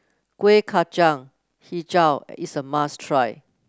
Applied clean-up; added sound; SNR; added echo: none; none; none; none.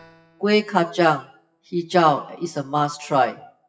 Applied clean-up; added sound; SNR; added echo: classical method WPE with log-MMSE.